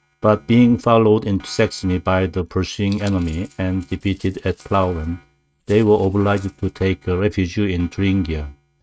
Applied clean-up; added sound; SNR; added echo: neural mask model RNNoise.